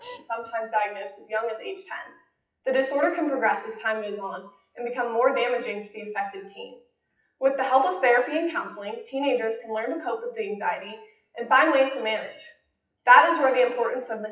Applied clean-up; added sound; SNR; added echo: classical method WPE with log-MMSE.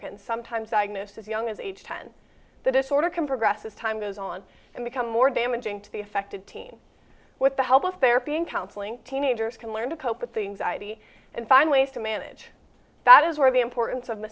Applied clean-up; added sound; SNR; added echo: none; none; none; none.